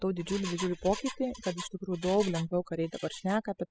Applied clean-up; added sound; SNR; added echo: classical method spectral subtraction.